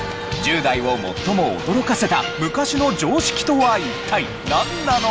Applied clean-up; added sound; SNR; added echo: none; Drip + Wind instrument, woodwind instrument; 11 dB; none.